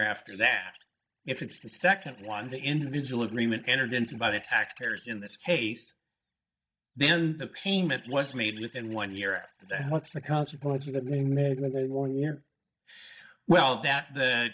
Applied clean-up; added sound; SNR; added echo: neural mask model DeepFilterNet 3.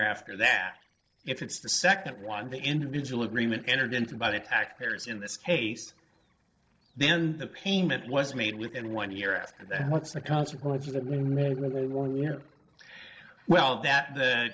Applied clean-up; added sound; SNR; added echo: neural separator model SepFormer DNS4.